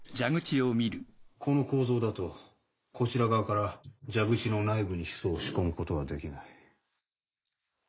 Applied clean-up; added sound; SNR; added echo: neural mask model Resemble Enhance denoiser.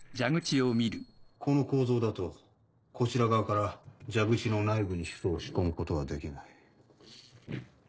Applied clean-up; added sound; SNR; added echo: neural separator model SepFormer DNS4.